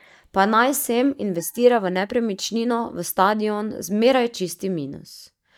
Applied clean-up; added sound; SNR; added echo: neural mask model DeepFilterNet 3.